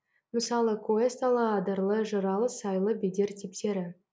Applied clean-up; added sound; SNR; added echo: none; none; none; none.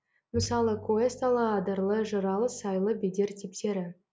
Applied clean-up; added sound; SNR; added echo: none; Bowed string instrument; 14 dB; none.